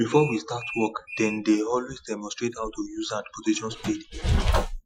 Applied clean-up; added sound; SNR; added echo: classical method Wiener filter.